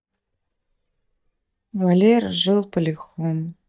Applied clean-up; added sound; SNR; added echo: neural mask model DeepFilterNet 3.